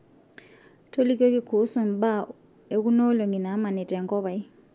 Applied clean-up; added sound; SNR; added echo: none; none; none; none.